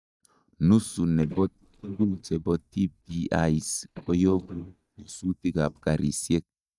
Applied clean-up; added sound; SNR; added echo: neural mask model DeepFilterNet 3.